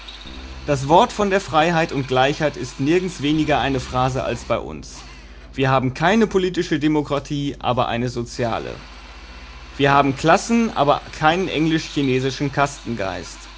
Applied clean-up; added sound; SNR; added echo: none; Keyboard (musical) + Drill; 20 dB; none.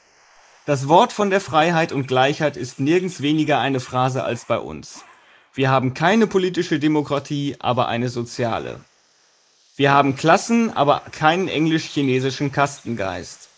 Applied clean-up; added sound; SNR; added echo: neural mask model Resemble Enhance denoiser.